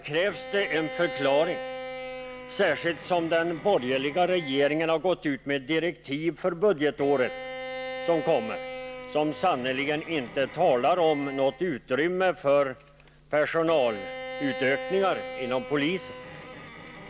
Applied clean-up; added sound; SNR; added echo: none; Bowed string instrument; 12 dB; none.